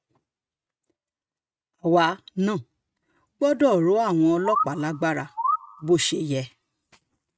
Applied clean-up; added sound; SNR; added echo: neural mask model RNNoise.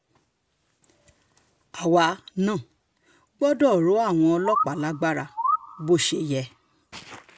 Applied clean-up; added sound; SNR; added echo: none; Bird; 5 dB; none.